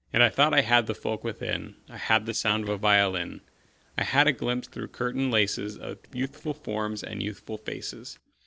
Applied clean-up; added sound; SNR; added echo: neural separator model SepFormer DNS4.